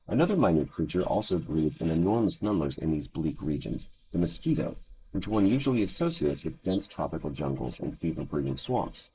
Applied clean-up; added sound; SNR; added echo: neural mask model Resemble Enhance denoiser.